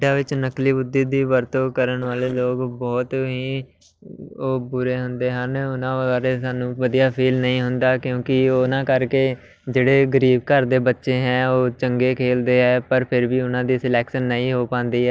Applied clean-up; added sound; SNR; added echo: neural separator model SepFormer DNS4.